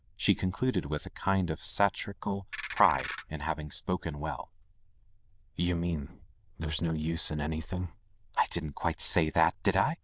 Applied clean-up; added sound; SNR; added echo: neural diffusion model UNIVERSE++.